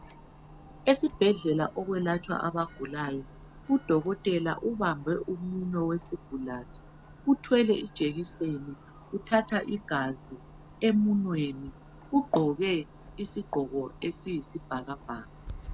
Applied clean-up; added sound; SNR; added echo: none; Clock; 19 dB; none.